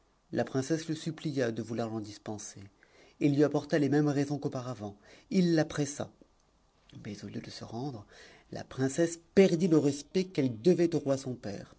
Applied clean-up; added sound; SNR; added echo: neural separator model SepFormer DNS4.